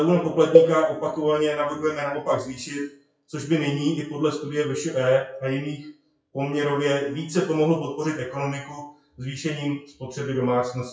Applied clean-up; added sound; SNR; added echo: classical method WPE with log-MMSE.